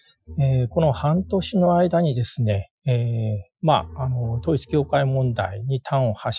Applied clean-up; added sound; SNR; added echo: classical method Wiener filter.